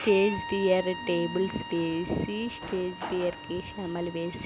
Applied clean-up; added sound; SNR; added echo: none; Bowed string instrument + Drawer open or close; 10 dB; none.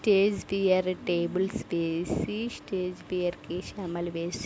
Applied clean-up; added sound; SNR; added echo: none; none; none; none.